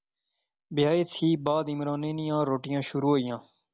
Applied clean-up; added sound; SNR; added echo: none; none; none; none.